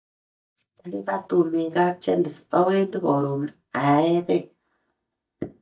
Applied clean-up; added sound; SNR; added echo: neural mask model DeepFilterNet 3.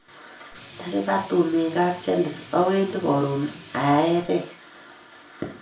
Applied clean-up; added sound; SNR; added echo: none; Guitar; 18 dB; reverberation time 0.4 s.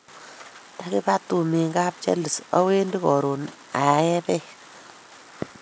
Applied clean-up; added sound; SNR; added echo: none; none; none; none.